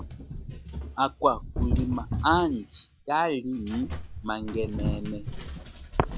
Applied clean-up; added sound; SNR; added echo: none; Cat; 4 dB; none.